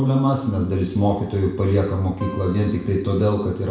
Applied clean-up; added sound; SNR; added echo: none; Acoustic guitar; 18 dB; reverberation time 0.6 s.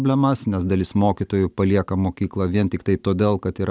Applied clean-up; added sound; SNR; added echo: none; none; none; none.